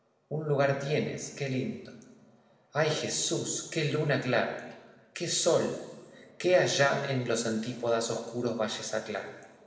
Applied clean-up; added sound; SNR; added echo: none; none; none; reverberation time 1.2 s.